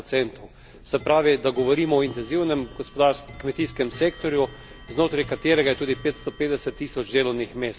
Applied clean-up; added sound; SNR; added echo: none; Clock; 17 dB; none.